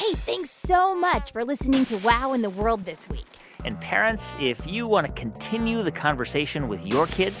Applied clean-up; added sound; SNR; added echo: none; Shatter + Brass instrument; 19 dB; none.